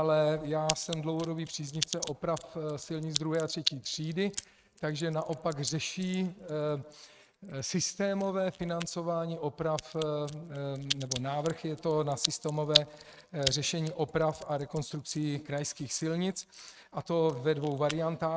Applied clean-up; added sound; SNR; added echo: neural mask model RNNoise.